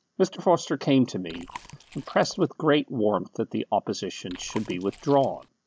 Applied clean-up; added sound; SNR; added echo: none; Chewing, mastication; 19 dB; none.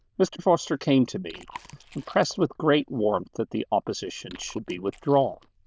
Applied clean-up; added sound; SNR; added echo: neural diffusion model UNIVERSE++.